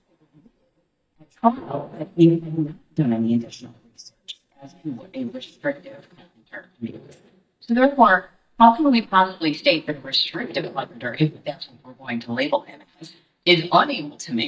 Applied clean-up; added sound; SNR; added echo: neural mask model DeepFilterNet 3.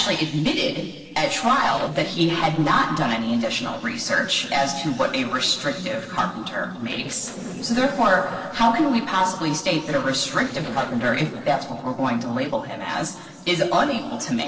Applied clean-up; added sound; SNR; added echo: neural separator model SepFormer DNS4.